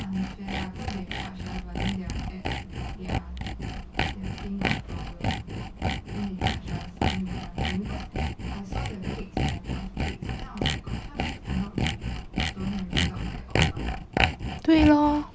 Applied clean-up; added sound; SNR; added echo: none; Sawing; -1 dB; none.